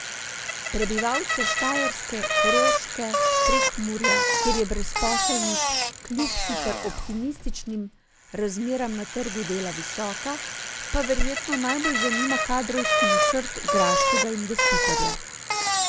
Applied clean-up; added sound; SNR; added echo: none; Bicycle; -3 dB; none.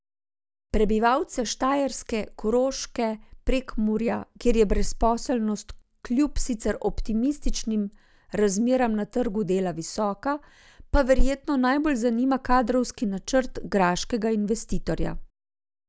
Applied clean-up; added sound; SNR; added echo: none; none; none; none.